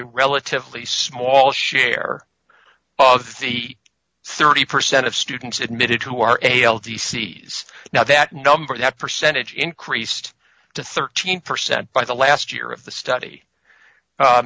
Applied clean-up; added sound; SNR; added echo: none; none; none; none.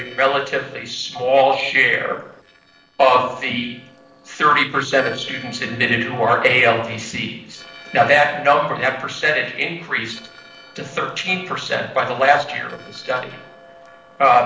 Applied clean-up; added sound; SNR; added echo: neural separator model SepFormer DNS4.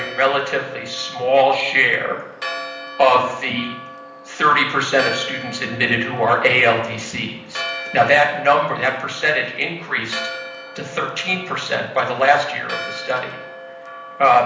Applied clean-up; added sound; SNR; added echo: none; Church bell; 13 dB; reverberation time 0.8 s.